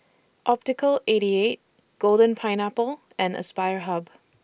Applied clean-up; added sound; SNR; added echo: none; none; none; none.